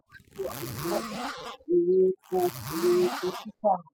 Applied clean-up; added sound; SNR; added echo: classical method spectral subtraction.